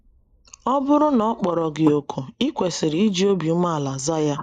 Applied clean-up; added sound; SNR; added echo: neural mask model Resemble Enhance denoiser.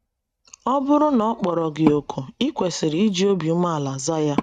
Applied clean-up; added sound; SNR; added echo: neural mask model RNNoise.